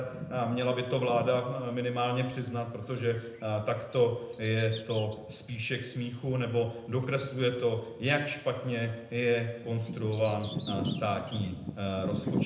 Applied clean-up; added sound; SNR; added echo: none; Bird vocalization, bird call, bird song; 10 dB; reverberation time 0.8 s.